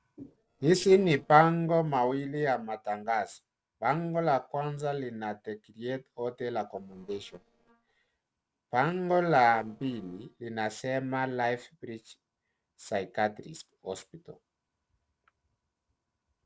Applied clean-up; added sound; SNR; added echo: neural separator model SepFormer DNS4.